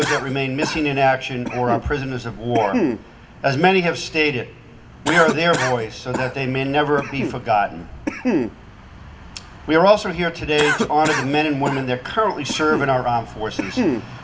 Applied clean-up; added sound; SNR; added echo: none; Cough; 6 dB; none.